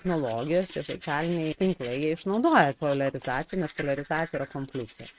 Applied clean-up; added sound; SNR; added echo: neural mask model RNNoise.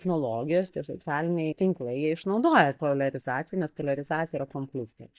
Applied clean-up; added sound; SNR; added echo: neural mask model DeepFilterNet 3.